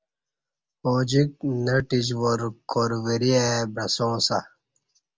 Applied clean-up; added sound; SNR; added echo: none; none; none; none.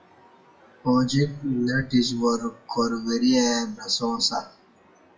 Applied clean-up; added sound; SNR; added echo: classical method WPE with log-MMSE.